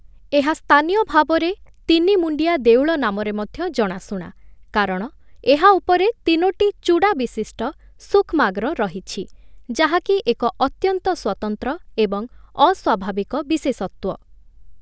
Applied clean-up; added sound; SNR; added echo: none; none; none; none.